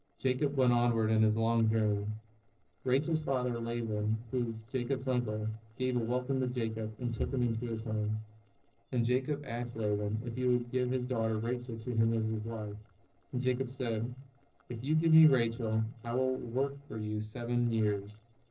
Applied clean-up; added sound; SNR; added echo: neural separator model SepFormer DNS4.